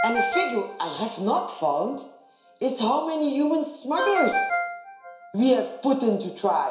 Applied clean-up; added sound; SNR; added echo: none; Ringtone; 6 dB; reverberation time 0.7 s.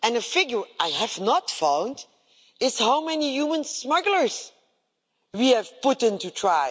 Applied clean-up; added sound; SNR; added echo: none; none; none; none.